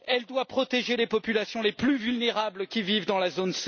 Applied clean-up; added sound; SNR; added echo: none; none; none; none.